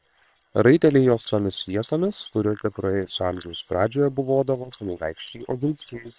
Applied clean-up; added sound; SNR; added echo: neural separator model SepFormer WHAM!.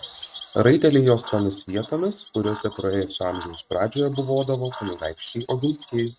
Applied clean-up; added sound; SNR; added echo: neural mask model RNNoise.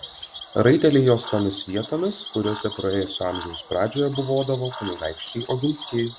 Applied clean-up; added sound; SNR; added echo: none; Cricket / Frog; 14 dB; none.